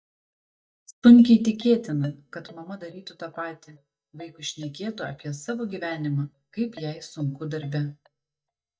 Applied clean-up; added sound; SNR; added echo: neural mask model DeepFilterNet 3.